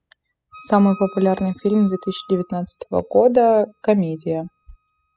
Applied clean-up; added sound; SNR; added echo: classical method spectral subtraction.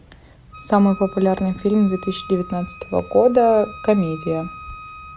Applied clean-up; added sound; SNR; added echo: none; Wind instrument, woodwind instrument; 19 dB; none.